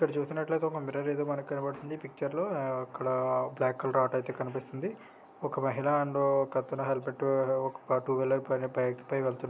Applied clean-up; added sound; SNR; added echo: none; none; none; none.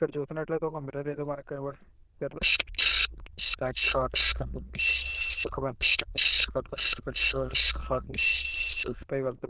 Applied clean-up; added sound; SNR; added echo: neural diffusion model UNIVERSE++.